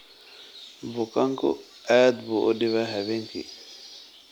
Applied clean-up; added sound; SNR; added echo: none; none; none; none.